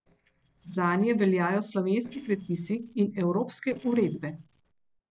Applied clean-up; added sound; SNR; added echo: neural separator model SepFormer DNS4.